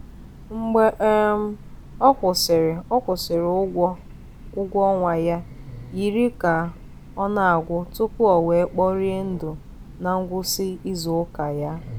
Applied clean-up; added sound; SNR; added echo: none; Train; 16 dB; none.